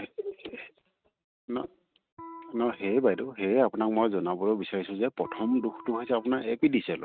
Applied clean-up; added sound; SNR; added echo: neural mask model RNNoise.